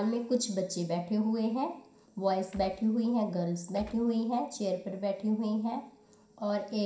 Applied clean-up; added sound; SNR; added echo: none; Gunshot, gunfire; 16 dB; reverberation time 0.5 s.